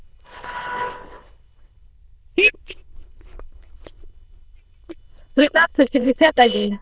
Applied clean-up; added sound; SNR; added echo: neural diffusion model UNIVERSE++.